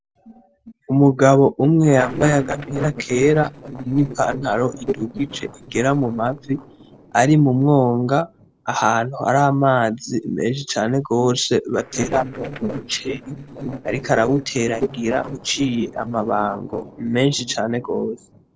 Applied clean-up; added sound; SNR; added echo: neural separator model SepFormer DNS4.